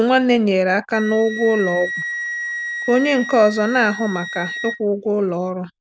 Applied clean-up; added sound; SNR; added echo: none; Wind instrument, woodwind instrument; 10 dB; none.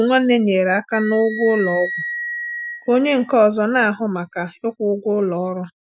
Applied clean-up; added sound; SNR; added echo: classical method Wiener filter.